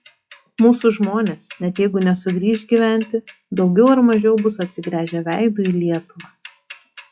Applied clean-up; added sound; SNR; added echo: classical method log-MMSE.